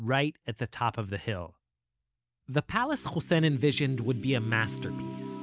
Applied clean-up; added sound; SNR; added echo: none; none; none; none.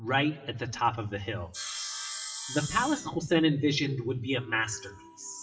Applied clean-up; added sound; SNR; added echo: classical method WPE with log-MMSE.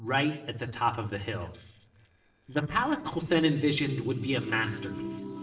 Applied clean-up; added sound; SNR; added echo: neural separator model SepFormer DNS4.